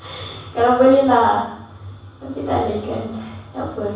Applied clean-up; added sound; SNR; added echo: none; none; none; reverberation time 0.7 s.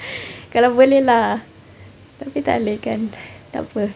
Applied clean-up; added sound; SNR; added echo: none; none; none; none.